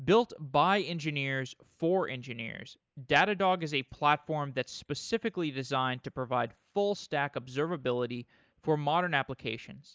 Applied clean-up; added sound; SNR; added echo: neural mask model Resemble Enhance denoiser.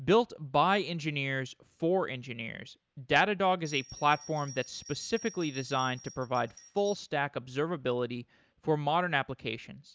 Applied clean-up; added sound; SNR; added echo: none; Bell; 19 dB; none.